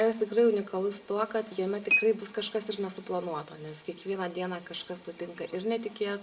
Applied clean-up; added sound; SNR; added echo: none; Chink, clink; 8 dB; reverberation time 0.4 s.